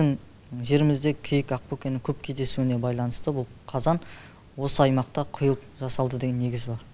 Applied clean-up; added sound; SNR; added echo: none; none; none; none.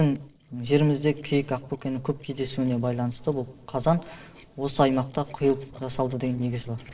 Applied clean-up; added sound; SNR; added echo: neural separator model SepFormer DNS4.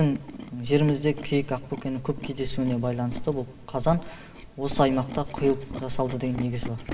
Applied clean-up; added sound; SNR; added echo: none; Tools; 14 dB; reverberation time 1.4 s.